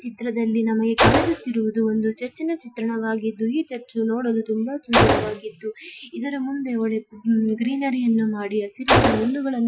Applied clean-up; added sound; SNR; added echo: classical method Wiener filter.